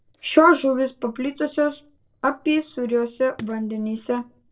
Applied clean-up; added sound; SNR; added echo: neural separator model SepFormer DNS4.